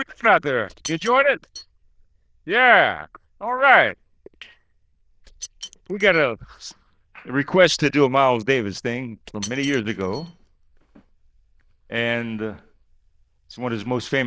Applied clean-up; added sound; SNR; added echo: neural diffusion model UNIVERSE++.